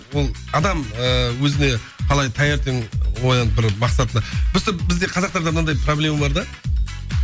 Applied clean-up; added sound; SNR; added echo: none; none; none; none.